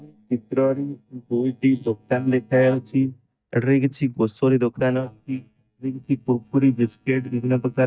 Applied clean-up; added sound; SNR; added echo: neural mask model DeepFilterNet 3.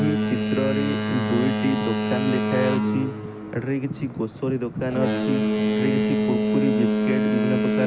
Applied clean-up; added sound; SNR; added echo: none; Boat, Water vehicle; -2 dB; none.